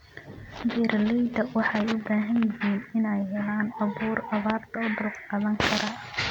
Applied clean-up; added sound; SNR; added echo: none; none; none; none.